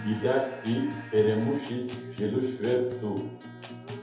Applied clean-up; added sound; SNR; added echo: none; Guitar; 12 dB; reverberation time 2.1 s.